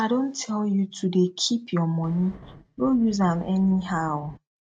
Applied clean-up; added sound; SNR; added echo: neural mask model RNNoise.